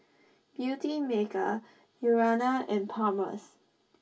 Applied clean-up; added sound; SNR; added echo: none; none; none; reverberation time 0.1 s.